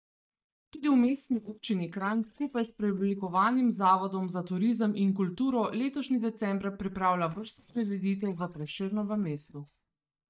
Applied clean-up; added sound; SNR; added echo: neural mask model DeepFilterNet 3.